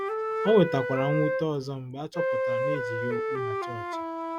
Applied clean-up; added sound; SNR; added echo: none; Wind instrument, woodwind instrument; 1 dB; none.